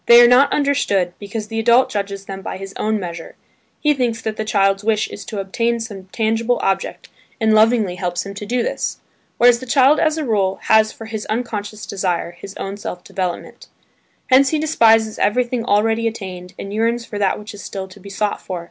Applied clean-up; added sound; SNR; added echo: none; none; none; none.